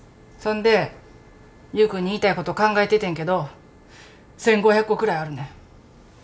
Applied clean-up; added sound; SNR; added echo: none; none; none; none.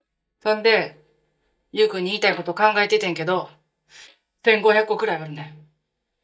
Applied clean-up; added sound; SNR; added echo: neural mask model DeepFilterNet 3.